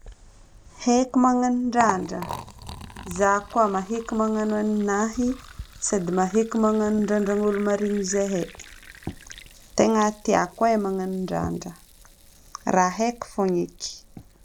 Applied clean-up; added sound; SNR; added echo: none; Liquid; 16 dB; none.